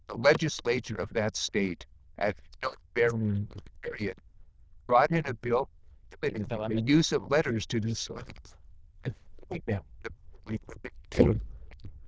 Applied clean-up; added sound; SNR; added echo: neural diffusion model UNIVERSE++.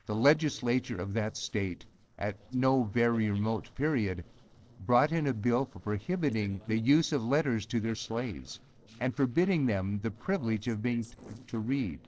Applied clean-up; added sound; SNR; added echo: neural separator model SepFormer DNS4.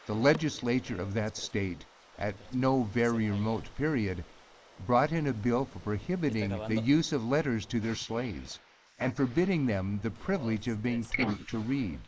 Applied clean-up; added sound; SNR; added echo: neural mask model Resemble Enhance denoiser.